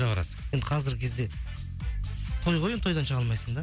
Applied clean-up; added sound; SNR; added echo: none; none; none; none.